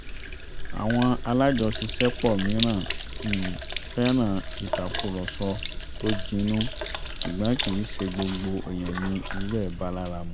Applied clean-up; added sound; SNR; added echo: none; Sink (filling or washing); 2 dB; none.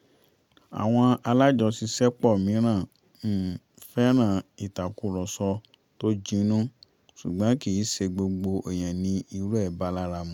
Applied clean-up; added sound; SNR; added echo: none; none; none; none.